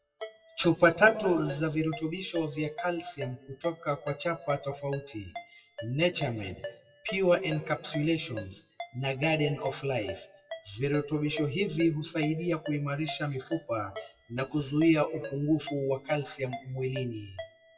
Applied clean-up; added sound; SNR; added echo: classical method WPE with log-MMSE.